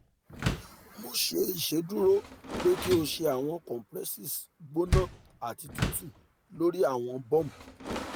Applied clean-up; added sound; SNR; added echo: none; Door; 6 dB; none.